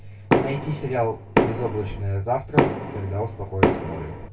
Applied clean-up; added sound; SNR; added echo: none; Knock; -3 dB; reverberation time 0.2 s.